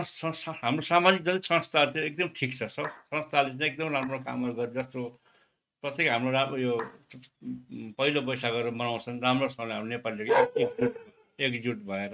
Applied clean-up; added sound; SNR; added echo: neural mask model RNNoise.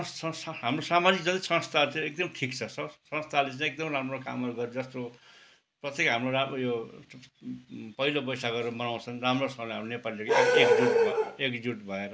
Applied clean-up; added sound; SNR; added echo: none; none; none; none.